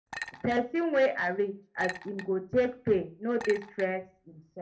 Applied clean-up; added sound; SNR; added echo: none; Chink, clink; 15 dB; reverberation time 0.3 s.